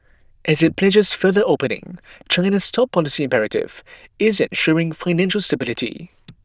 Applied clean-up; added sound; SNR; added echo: neural diffusion model UNIVERSE++.